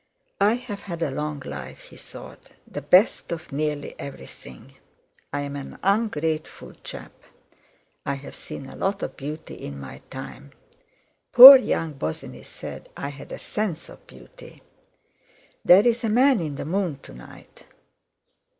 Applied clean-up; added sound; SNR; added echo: none; none; none; none.